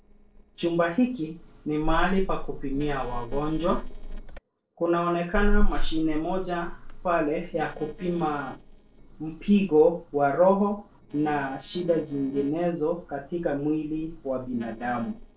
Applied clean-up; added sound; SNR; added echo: neural separator model SepFormer DNS4.